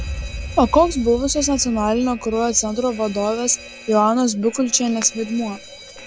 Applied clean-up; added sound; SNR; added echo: none; Alarm; 13 dB; none.